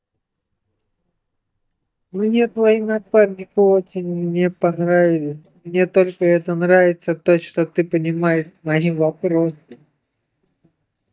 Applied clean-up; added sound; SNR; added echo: neural mask model DeepFilterNet 3.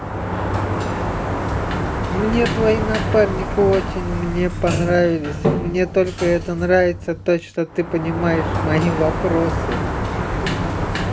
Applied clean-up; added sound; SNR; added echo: none; Sliding door; 2 dB; none.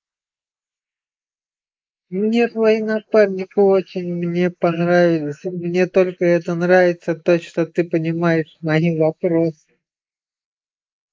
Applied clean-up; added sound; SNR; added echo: neural mask model Resemble Enhance denoiser.